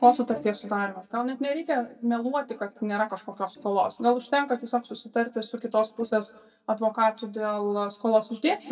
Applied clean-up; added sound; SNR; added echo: neural mask model DeepFilterNet 3.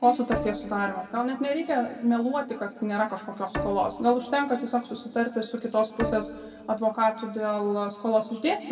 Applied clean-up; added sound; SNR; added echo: none; Bowed string instrument; 11 dB; reverberation time 1.6 s.